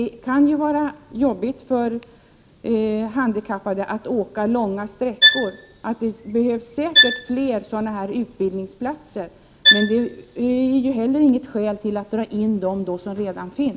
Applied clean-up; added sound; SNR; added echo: none; Bowed string instrument; -4 dB; none.